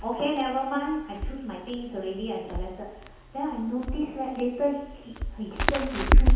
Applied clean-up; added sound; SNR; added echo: none; Crackle; -4 dB; reverberation time 1.0 s.